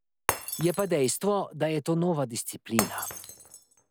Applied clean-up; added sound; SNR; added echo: none; Shatter; 8 dB; none.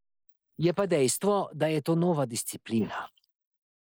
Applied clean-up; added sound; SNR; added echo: neural mask model Resemble Enhance denoiser.